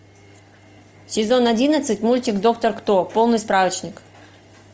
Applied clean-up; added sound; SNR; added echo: none; none; none; none.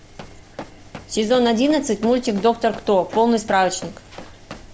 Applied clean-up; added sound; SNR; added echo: none; Run; 18 dB; none.